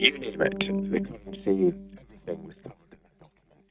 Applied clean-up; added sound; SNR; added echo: neural mask model DeepFilterNet 3.